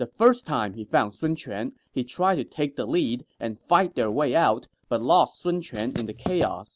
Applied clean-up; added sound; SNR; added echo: none; Writing; 9 dB; none.